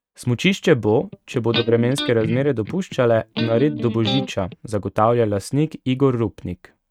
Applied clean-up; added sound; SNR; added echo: neural mask model RNNoise.